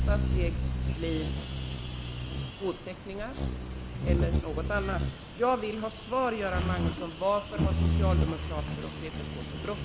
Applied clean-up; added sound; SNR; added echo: none; Bird vocalization, bird call, bird song; -4 dB; none.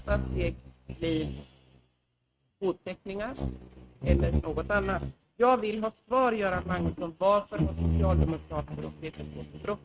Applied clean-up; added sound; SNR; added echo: neural mask model RNNoise.